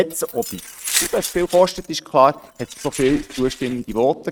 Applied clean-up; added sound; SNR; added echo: neural mask model RNNoise.